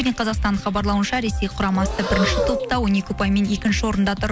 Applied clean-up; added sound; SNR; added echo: none; Breathing; 9 dB; none.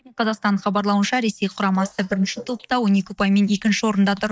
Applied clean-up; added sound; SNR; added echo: neural mask model DeepFilterNet 3.